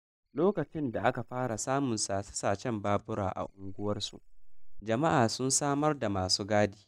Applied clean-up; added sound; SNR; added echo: neural mask model DeepFilterNet 3.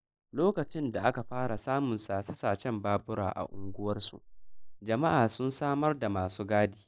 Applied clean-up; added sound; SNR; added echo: neural mask model Resemble Enhance denoiser.